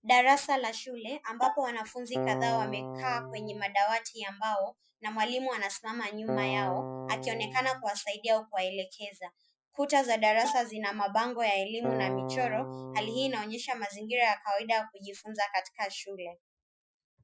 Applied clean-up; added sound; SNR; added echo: classical method Wiener filter.